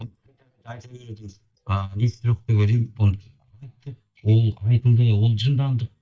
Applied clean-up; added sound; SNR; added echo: neural mask model DeepFilterNet 3.